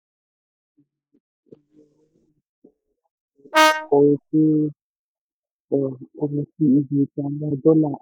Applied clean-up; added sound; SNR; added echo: neural mask model DeepFilterNet 3.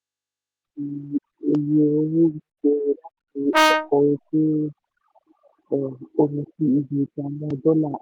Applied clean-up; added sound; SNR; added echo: none; Brass instrument; -2 dB; none.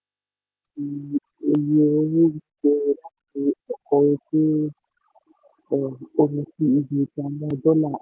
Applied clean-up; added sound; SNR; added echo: none; none; none; none.